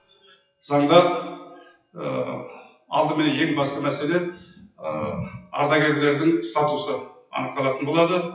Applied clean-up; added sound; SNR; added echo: classical method WPE with log-MMSE.